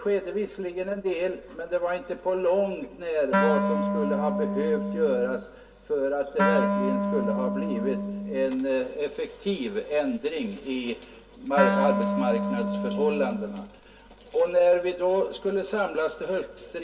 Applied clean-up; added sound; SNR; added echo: none; Wind instrument, woodwind instrument; 0 dB; reverberation time 0.1 s.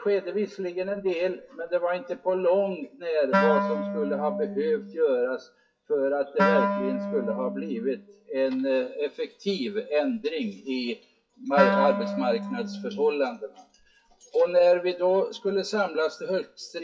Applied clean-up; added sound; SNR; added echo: classical method WPE with log-MMSE.